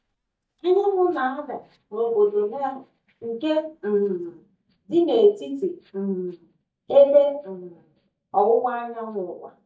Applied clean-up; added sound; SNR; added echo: neural mask model DeepFilterNet 3.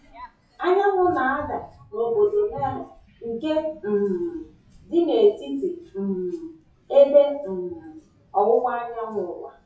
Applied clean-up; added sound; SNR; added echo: classical method WPE with log-MMSE.